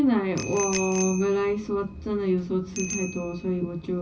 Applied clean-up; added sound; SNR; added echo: none; Bicycle bell; 12 dB; reverberation time 0.4 s.